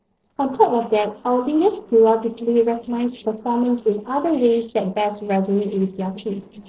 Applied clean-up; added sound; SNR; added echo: neural separator model SepFormer DNS4.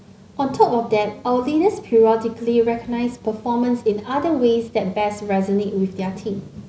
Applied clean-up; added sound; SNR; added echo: none; none; none; none.